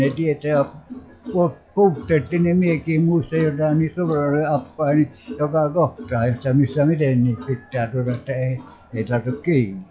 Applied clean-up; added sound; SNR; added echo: classical method log-MMSE.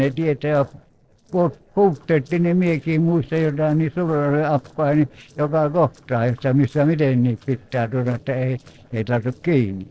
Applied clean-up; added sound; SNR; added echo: neural separator model SepFormer DNS4.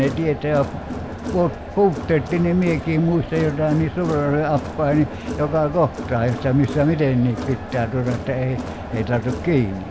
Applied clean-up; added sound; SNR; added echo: none; Crowd; 9 dB; none.